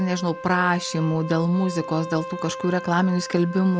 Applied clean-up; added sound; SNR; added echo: none; Wind instrument, woodwind instrument; 12 dB; none.